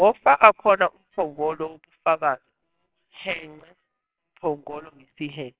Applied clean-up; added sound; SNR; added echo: neural separator model SepFormer WHAMR!.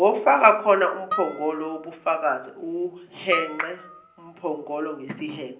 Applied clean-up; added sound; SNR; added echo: none; Harp; 12 dB; reverberation time 0.5 s.